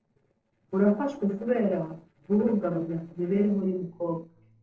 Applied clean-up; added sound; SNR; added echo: neural separator model SepFormer DNS4.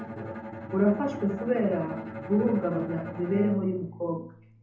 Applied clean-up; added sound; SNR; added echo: none; Bowed string instrument; 10 dB; reverberation time 0.6 s.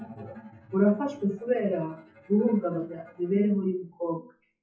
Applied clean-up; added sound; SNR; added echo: classical method WPE with log-MMSE.